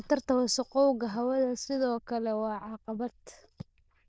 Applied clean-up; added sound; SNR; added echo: neural diffusion model UNIVERSE++.